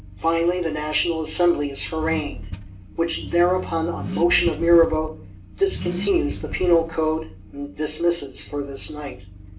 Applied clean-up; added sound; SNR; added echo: none; Accelerating, revving, vroom / Car; 10 dB; reverberation time 0.2 s.